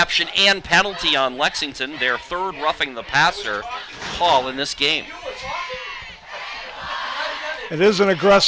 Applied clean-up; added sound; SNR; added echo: none; none; none; none.